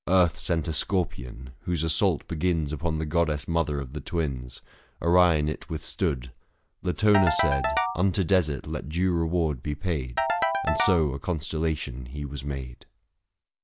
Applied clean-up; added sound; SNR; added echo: none; Ringtone / Keyboard (musical); 3 dB; none.